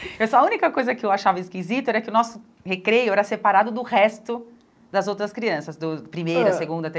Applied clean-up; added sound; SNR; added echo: none; none; none; none.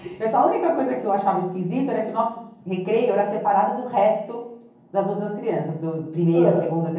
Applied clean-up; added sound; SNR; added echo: none; none; none; reverberation time 0.7 s.